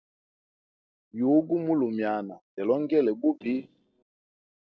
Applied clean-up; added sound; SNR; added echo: neural separator model SepFormer DNS4.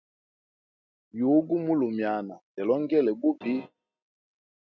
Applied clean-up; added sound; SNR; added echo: neural mask model RNNoise.